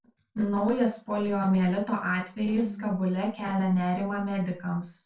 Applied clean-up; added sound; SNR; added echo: neural separator model SepFormer DNS4.